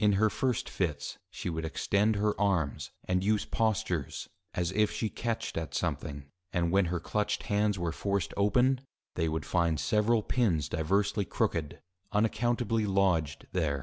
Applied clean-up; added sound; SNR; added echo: none; none; none; none.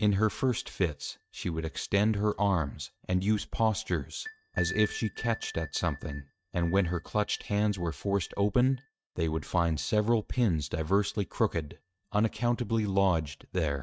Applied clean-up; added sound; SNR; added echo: neural mask model RNNoise.